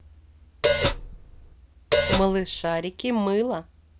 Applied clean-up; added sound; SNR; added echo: none; Hi-hat; -5 dB; none.